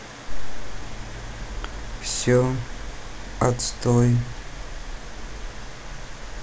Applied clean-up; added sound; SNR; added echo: none; none; none; none.